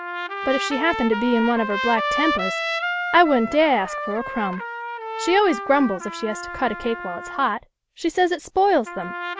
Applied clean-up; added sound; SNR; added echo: none; Trumpet; 6 dB; none.